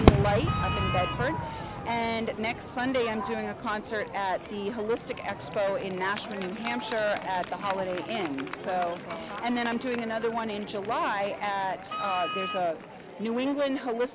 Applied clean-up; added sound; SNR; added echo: none; Crowd / Fireworks + Wind instrument, woodwind instrument; 2 dB; none.